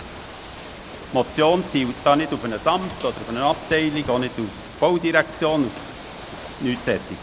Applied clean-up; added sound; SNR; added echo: none; Ocean / Boat, Water vehicle; 13 dB; none.